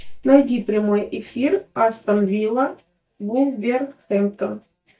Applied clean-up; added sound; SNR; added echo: neural mask model DeepFilterNet 3.